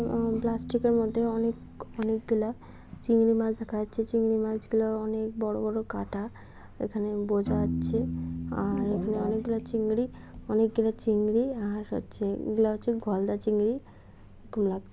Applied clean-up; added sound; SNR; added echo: none; Piano; 11 dB; none.